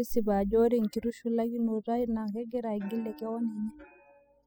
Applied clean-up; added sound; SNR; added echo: classical method spectral subtraction.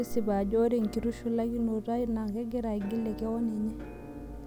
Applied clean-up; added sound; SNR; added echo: none; Musical instrument; 13 dB; none.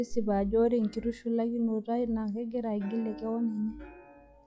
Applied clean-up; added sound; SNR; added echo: classical method log-MMSE.